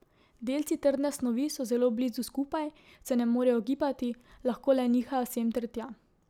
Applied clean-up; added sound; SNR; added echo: none; none; none; none.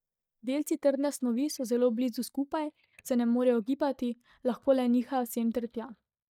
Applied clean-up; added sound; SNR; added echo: neural mask model DeepFilterNet 3.